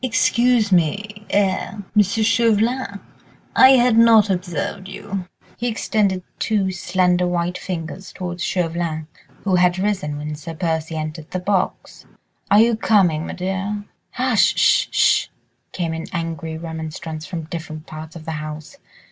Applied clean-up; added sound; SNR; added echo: none; none; none; none.